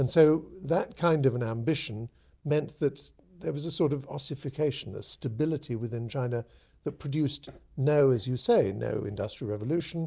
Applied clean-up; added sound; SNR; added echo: none; none; none; none.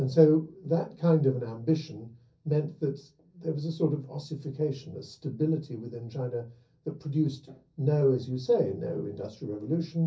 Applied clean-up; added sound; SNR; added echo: none; none; none; reverberation time 0.3 s.